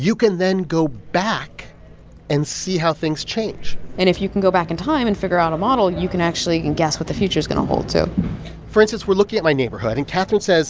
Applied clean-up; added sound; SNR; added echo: none; none; none; none.